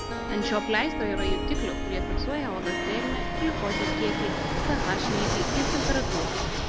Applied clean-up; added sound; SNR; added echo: none; Harp + Fixed-wing aircraft, airplane; -4 dB; none.